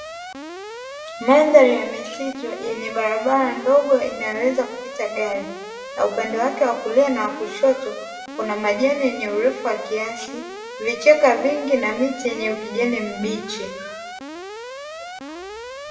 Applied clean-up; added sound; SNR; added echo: none; Alarm; 13 dB; reverberation time 0.9 s.